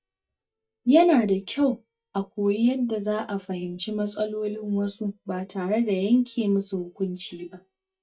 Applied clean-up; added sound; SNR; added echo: neural mask model DeepFilterNet 3.